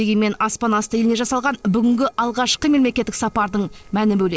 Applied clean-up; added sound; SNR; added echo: neural separator model SepFormer DNS4.